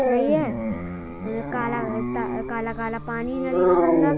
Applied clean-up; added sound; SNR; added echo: none; Dog; -3 dB; none.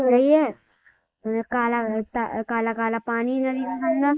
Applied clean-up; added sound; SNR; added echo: neural mask model Resemble Enhance denoiser.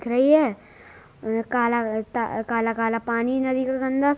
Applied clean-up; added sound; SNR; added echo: none; none; none; none.